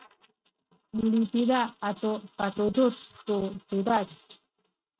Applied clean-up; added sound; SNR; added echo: neural mask model RNNoise.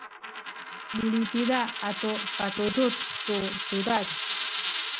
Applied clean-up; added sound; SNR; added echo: none; Coin (dropping); 3 dB; none.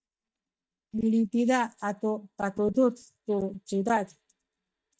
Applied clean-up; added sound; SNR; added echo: neural mask model DeepFilterNet 3.